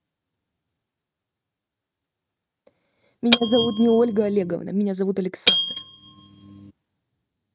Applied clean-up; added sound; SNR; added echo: neural mask model RNNoise.